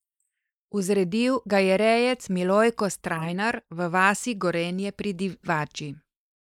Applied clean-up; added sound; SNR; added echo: neural mask model Resemble Enhance denoiser.